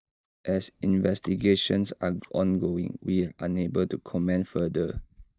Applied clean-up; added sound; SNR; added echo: neural mask model DeepFilterNet 3.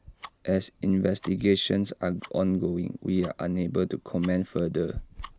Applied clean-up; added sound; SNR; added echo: none; Tick-tock; 19 dB; none.